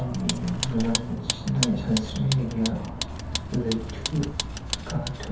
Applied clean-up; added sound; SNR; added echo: none; Vehicle; 4 dB; reverberation time 0.6 s.